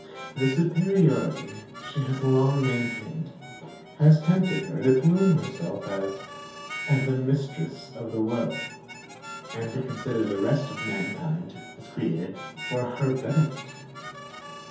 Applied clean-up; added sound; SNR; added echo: none; Harmonica; 14 dB; reverberation time 0.6 s.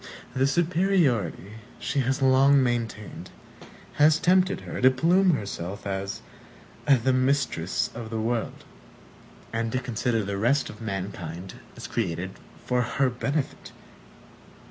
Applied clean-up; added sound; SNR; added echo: none; none; none; none.